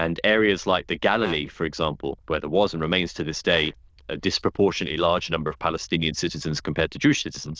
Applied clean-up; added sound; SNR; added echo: neural diffusion model UNIVERSE++.